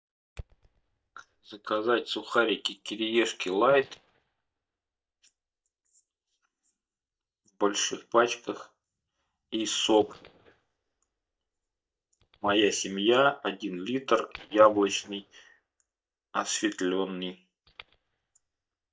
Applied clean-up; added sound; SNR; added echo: neural mask model DeepFilterNet 3.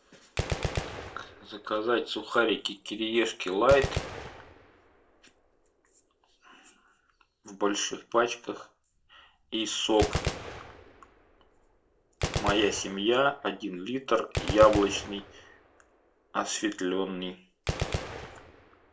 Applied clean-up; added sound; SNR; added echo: none; Gunshot, gunfire; 8 dB; reverberation time 0.3 s.